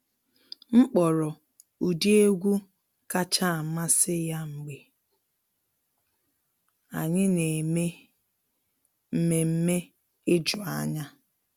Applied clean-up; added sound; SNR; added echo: none; none; none; none.